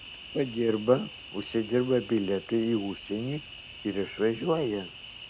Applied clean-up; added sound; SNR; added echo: none; Cricket; 15 dB; none.